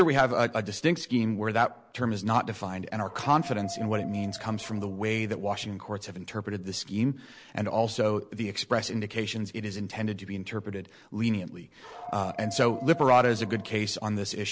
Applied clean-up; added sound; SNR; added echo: none; Dog; 15 dB; none.